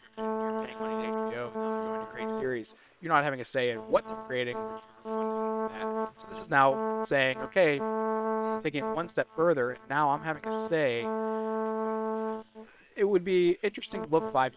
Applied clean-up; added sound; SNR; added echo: neural separator model SepFormer WHAM!.